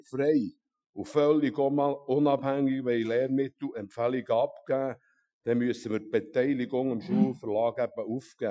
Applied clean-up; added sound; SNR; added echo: classical method Wiener filter.